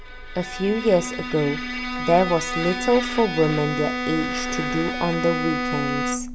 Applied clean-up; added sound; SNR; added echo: none; Bowed string instrument; 4 dB; none.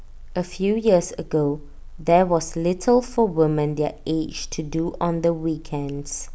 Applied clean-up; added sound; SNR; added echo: none; none; none; none.